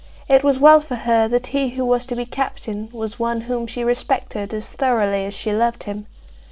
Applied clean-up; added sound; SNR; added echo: none; none; none; none.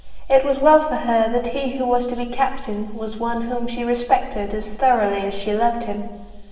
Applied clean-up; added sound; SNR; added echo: none; none; none; reverberation time 1.2 s.